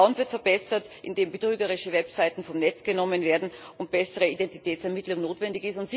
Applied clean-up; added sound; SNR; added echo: none; none; none; none.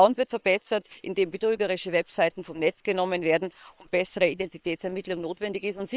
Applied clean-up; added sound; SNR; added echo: neural separator model SepFormer WHAM!.